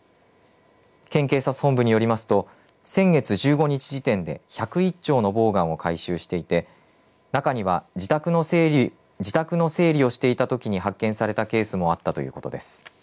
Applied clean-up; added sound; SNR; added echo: none; none; none; none.